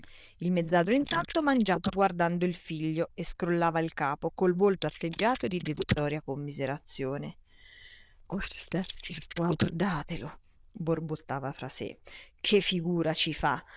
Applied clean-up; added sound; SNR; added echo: neural diffusion model UNIVERSE++.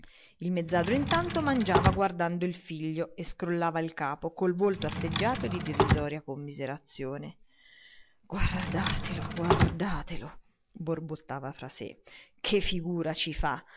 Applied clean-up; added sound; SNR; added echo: none; Drawer open or close; -1 dB; none.